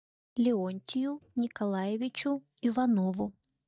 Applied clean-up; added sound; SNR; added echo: neural mask model DeepFilterNet 3.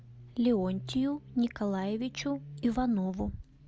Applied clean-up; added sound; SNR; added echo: none; none; none; none.